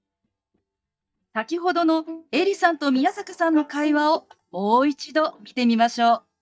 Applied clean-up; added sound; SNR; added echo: neural mask model DeepFilterNet 3.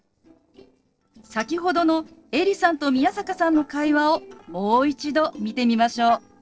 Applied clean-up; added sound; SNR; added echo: neural separator model SepFormer DNS4.